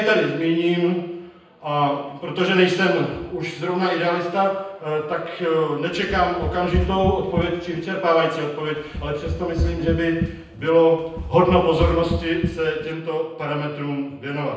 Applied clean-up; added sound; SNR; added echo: none; Run; 5 dB; reverberation time 0.9 s.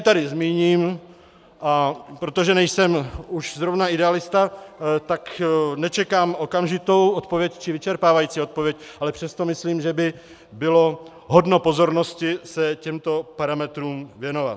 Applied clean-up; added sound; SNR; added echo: none; none; none; none.